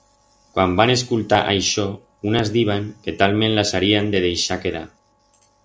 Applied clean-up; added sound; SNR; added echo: none; none; none; none.